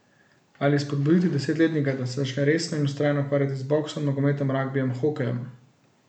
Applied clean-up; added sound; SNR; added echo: none; none; none; none.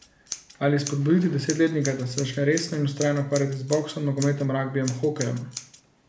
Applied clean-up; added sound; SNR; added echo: none; Scissors; 13 dB; none.